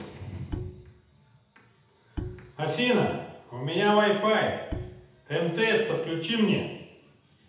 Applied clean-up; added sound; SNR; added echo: none; Bowed string instrument; 12 dB; reverberation time 0.8 s.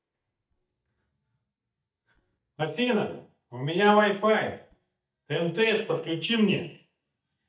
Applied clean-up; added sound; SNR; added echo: neural mask model DeepFilterNet 3.